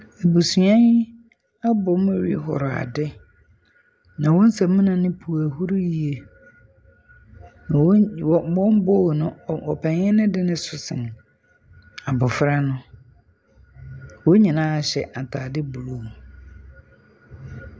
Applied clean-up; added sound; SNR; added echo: none; none; none; none.